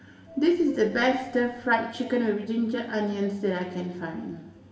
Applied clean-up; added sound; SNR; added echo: none; Subway, metro, underground / Doorbell; 19 dB; reverberation time 0.9 s.